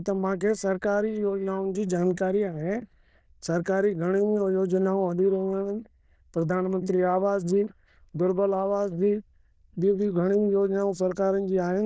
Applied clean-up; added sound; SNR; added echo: neural diffusion model UNIVERSE++.